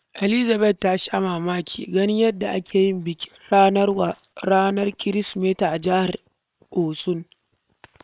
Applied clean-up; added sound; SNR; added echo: neural separator model SepFormer WHAM!.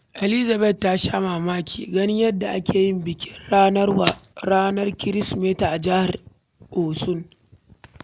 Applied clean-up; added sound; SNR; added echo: none; Rattle (instrument); 5 dB; none.